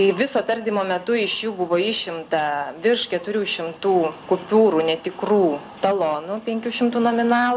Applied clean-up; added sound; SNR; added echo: none; none; none; none.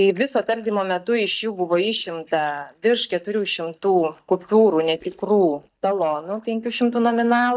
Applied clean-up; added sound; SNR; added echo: neural mask model DeepFilterNet 3.